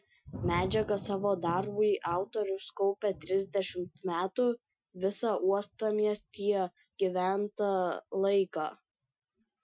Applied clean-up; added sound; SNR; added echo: classical method Wiener filter.